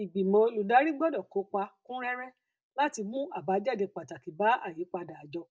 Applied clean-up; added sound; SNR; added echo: none; none; none; none.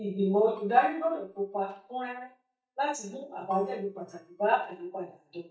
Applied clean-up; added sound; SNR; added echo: neural mask model DeepFilterNet 3.